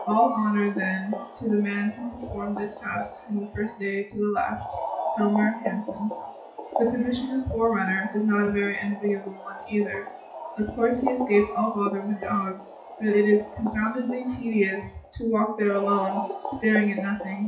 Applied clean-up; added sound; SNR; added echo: classical method WPE with log-MMSE.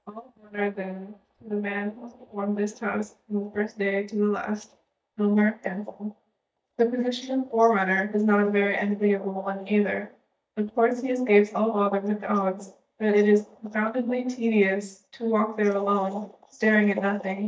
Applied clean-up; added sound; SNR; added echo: neural mask model DeepFilterNet 3.